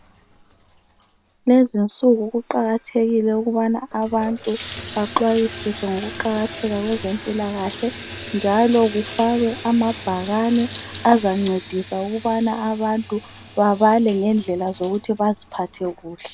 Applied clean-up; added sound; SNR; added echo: none; Bathtub (filling or washing) / Water tap, faucet; 14 dB; none.